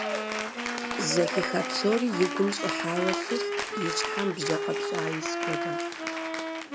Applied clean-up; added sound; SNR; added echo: none; Applause / Cheering + Wind instrument, woodwind instrument; 0 dB; none.